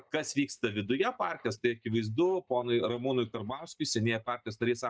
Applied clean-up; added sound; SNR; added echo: neural mask model DeepFilterNet 3.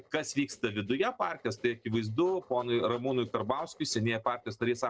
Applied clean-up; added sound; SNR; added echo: neural separator model SepFormer DNS4.